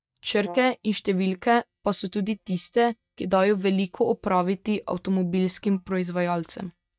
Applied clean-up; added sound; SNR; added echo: neural mask model DeepFilterNet 3.